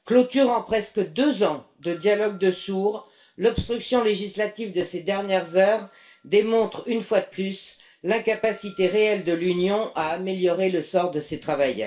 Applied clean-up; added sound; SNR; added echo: none; Bell; 20 dB; reverberation time 0.3 s.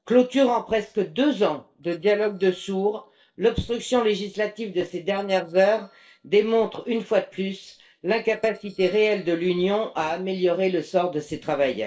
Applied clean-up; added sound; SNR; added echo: neural separator model SepFormer DNS4.